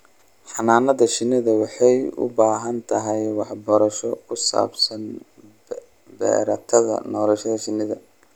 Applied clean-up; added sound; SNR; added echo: none; none; none; none.